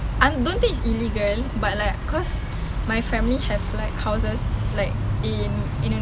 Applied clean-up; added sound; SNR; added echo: none; none; none; none.